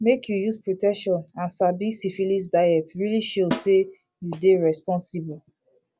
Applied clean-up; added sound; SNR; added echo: none; Snare drum; 11 dB; none.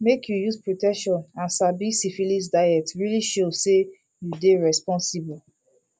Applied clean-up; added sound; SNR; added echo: none; none; none; none.